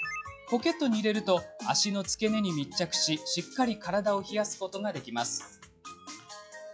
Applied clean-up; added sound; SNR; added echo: classical method log-MMSE.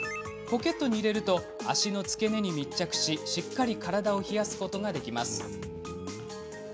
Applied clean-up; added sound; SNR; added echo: none; Wind instrument, woodwind instrument; 12 dB; none.